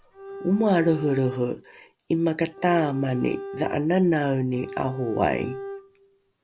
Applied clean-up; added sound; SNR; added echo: none; Bowed string instrument; 13 dB; none.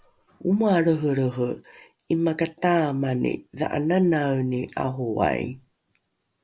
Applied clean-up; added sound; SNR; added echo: none; none; none; none.